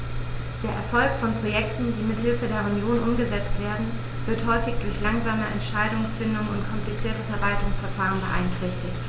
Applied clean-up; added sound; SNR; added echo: none; Train; 4 dB; none.